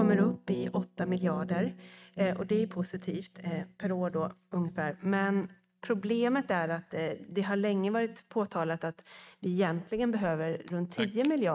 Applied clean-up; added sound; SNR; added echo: neural mask model RNNoise.